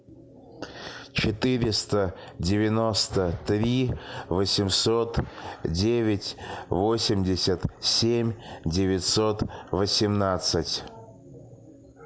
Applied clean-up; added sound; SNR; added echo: none; none; none; none.